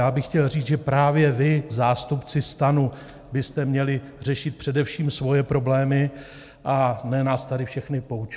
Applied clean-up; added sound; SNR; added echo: none; none; none; none.